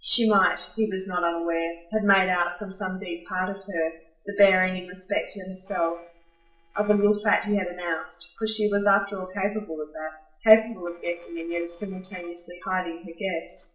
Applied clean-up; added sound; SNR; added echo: neural separator model SepFormer DNS4.